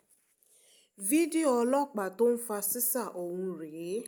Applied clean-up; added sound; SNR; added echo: none; none; none; none.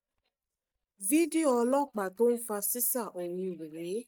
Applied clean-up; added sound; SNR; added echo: neural mask model DeepFilterNet 3.